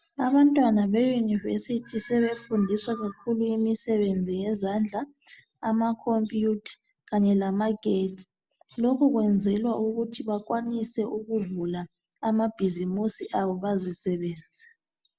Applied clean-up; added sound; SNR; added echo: none; none; none; none.